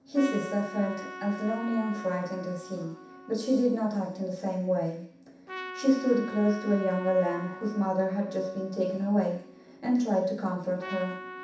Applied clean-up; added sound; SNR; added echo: none; Trumpet; 15 dB; reverberation time 0.7 s.